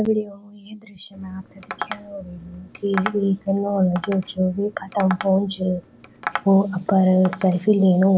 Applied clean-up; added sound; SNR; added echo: none; Tap; 14 dB; none.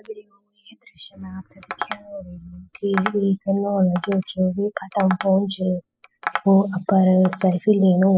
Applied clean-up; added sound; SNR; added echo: classical method spectral subtraction.